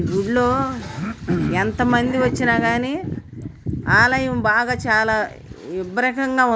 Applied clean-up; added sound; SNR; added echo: none; Cough; 7 dB; none.